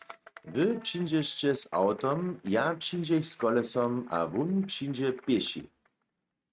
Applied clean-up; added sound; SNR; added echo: neural mask model RNNoise.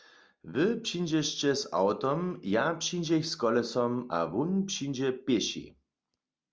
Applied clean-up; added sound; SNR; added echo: none; none; none; none.